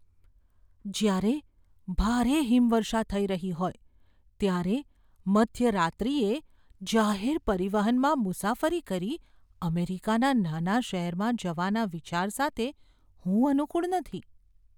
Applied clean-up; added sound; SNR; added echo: none; none; none; none.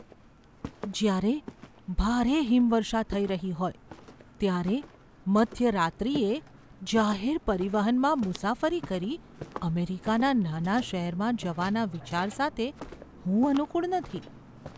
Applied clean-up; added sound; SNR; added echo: none; Walk, footsteps; 18 dB; none.